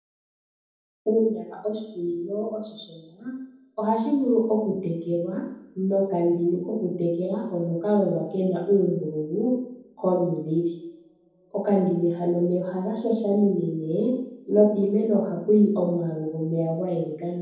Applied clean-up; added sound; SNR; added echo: none; none; none; reverberation time 0.9 s.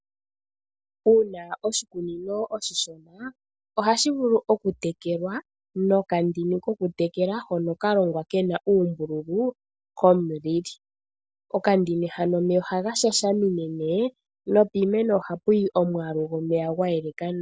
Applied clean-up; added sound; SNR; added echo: none; none; none; none.